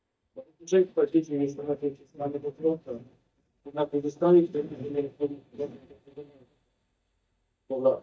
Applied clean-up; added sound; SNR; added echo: neural mask model DeepFilterNet 3.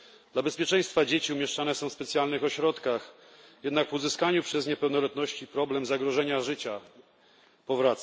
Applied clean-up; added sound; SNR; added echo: none; none; none; none.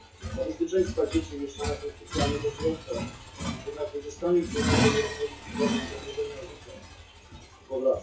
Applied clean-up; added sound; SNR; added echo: classical method WPE with log-MMSE.